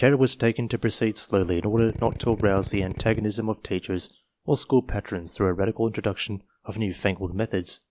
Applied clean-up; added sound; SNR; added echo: none; Drill; 9 dB; none.